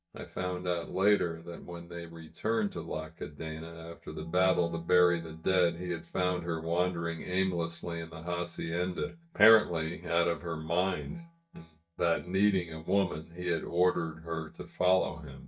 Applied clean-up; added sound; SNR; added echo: neural mask model DeepFilterNet 3.